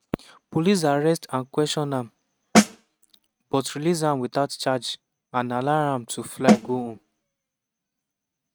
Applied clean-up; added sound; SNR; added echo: neural mask model RNNoise.